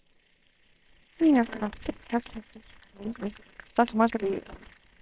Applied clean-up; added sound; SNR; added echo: neural separator model SepFormer WHAMR!.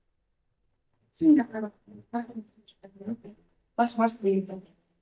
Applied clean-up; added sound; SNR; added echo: neural mask model DeepFilterNet 3.